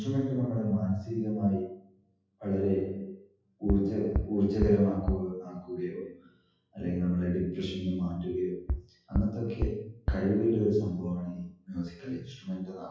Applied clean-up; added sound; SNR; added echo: classical method WPE with log-MMSE.